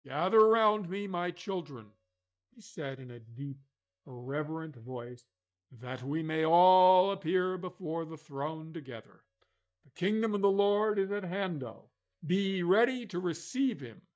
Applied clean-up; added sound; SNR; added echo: neural mask model DeepFilterNet 3.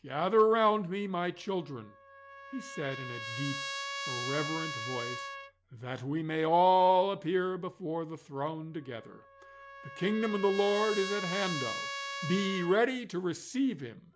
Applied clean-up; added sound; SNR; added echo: none; Trumpet; 11 dB; none.